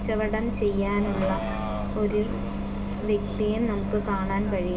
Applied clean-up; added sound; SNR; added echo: none; Bus; 2 dB; reverberation time 0.2 s.